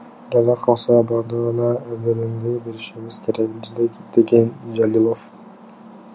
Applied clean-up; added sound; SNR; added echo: none; none; none; none.